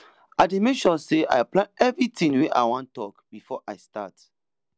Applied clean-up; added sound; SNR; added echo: none; none; none; none.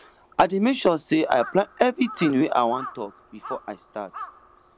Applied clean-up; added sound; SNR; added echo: none; Crow; 17 dB; none.